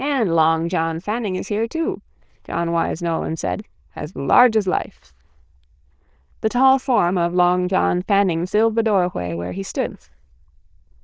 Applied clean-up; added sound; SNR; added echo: neural diffusion model UNIVERSE++.